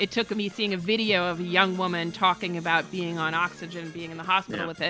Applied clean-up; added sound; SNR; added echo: none; Wind instrument, woodwind instrument + Brass instrument / Percussion; 18 dB; none.